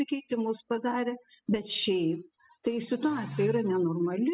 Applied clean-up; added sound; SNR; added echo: classical method spectral subtraction.